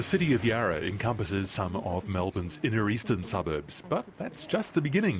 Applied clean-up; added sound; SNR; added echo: none; none; none; none.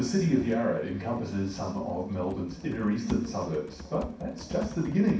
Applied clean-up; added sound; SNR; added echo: none; Typing; 17 dB; reverberation time 0.6 s.